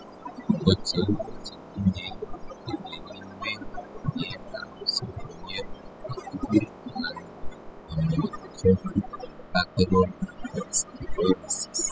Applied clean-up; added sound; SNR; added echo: classical method spectral subtraction.